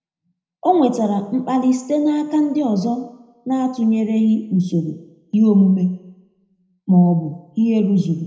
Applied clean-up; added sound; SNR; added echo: none; none; none; reverberation time 0.7 s.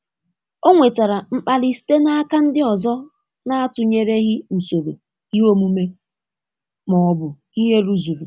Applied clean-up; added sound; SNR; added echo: none; none; none; none.